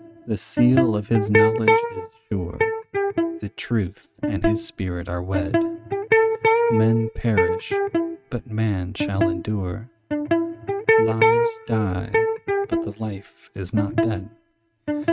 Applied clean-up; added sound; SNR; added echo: neural mask model RNNoise.